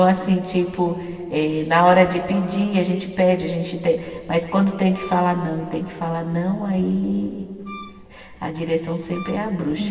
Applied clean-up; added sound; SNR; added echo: none; Wind instrument, woodwind instrument; 20 dB; reverberation time 2.4 s.